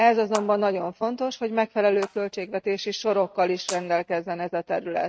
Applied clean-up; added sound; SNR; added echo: neural mask model RNNoise.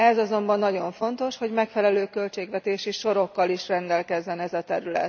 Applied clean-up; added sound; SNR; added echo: none; none; none; none.